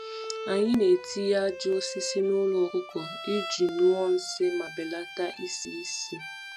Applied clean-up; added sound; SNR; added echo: none; Bowed string instrument; 12 dB; none.